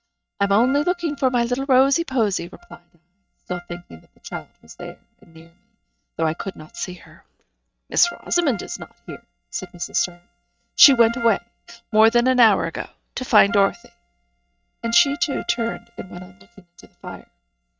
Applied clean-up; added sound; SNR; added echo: neural mask model RNNoise.